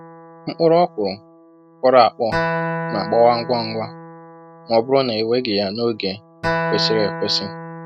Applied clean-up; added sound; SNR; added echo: none; Acoustic guitar; 8 dB; none.